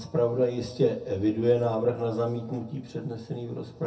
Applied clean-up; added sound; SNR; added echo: none; none; none; reverberation time 0.3 s.